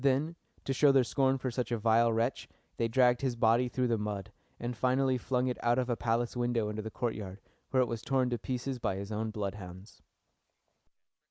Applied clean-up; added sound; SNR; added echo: none; none; none; none.